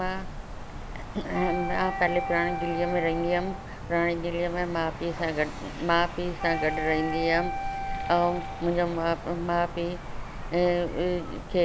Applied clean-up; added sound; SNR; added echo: none; Wind instrument, woodwind instrument + Wind; 6 dB; none.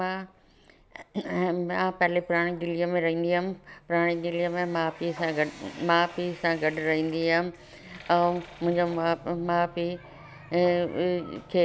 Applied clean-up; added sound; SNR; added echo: none; none; none; none.